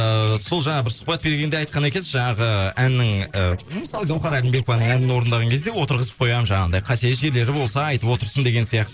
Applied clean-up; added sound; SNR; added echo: neural separator model SepFormer DNS4.